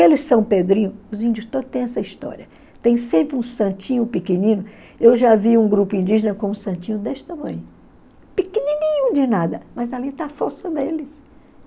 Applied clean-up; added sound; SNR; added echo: none; none; none; none.